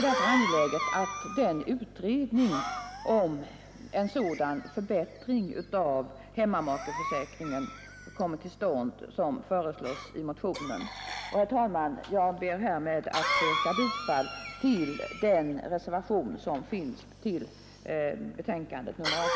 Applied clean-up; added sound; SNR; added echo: none; Cough; 7 dB; none.